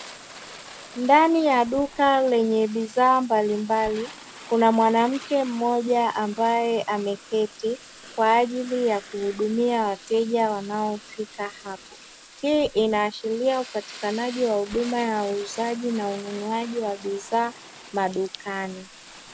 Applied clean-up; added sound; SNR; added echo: none; Bathtub (filling or washing) + Fire; 19 dB; none.